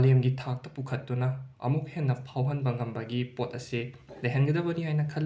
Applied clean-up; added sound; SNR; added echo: none; none; none; none.